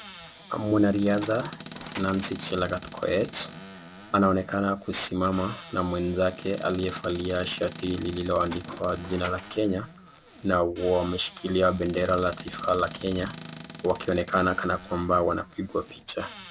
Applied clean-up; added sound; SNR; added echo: none; Tools + Squeak / Cupboard open or close; 12 dB; none.